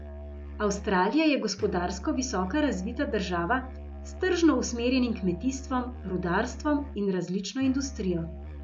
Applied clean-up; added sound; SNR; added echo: none; Musical instrument; 12 dB; none.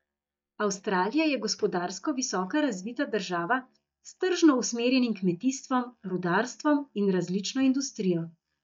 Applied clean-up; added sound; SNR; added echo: neural mask model DeepFilterNet 3.